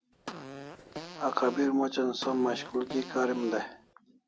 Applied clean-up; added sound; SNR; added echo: none; Fart; 13 dB; none.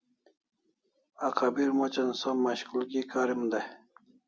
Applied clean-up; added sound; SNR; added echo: none; none; none; none.